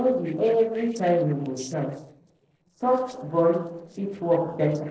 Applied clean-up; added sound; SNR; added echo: neural separator model SepFormer DNS4.